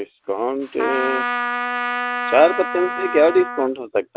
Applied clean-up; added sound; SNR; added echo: none; Trumpet; 5 dB; none.